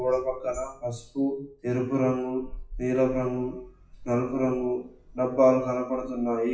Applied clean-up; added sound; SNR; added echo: classical method WPE with log-MMSE.